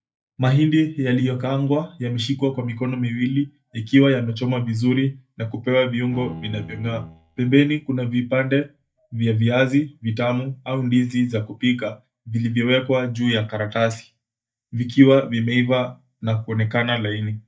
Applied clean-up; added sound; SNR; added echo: neural mask model DeepFilterNet 3.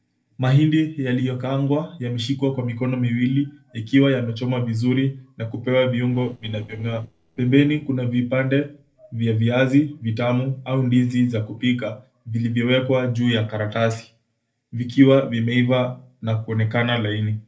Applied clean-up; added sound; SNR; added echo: neural separator model SepFormer DNS4.